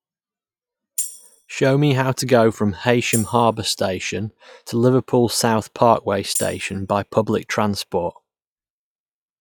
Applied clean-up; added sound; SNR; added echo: classical method log-MMSE.